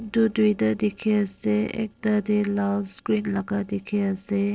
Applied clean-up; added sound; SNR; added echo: neural separator model SepFormer DNS4.